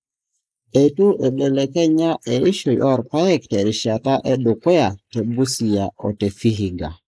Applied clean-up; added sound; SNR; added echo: neural mask model Resemble Enhance denoiser.